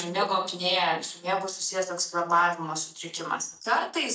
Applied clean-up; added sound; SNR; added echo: neural mask model DeepFilterNet 3.